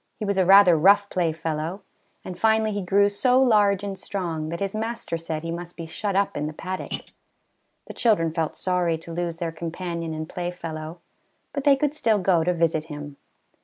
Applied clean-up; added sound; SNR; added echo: neural mask model Resemble Enhance denoiser.